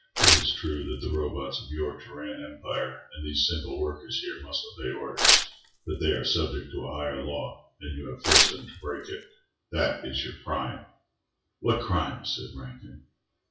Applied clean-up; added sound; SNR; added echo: classical method WPE with log-MMSE.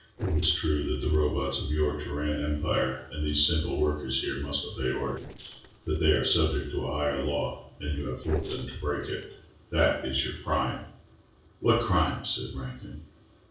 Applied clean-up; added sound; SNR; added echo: neural separator model SepFormer DNS4.